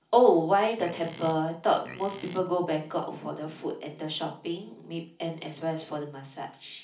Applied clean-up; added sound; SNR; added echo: none; Livestock, farm animals, working animals; 19 dB; reverberation time 0.4 s.